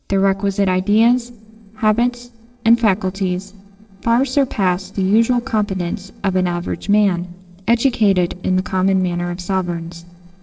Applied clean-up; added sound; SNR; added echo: neural separator model SepFormer DNS4.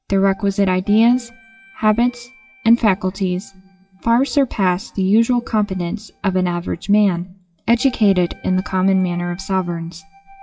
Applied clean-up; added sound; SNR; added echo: classical method WPE with log-MMSE.